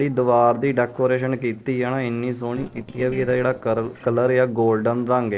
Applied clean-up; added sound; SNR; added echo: neural separator model SepFormer DNS4.